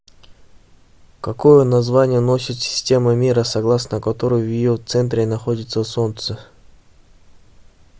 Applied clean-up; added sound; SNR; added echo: none; none; none; none.